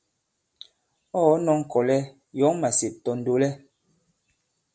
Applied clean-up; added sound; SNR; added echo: none; none; none; none.